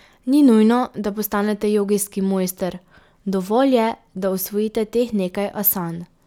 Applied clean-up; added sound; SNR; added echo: none; none; none; none.